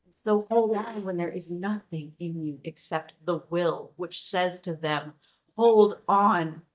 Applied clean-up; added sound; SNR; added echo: neural mask model DeepFilterNet 3.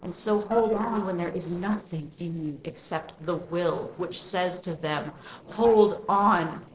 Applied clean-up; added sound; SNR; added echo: neural separator model SepFormer DNS4.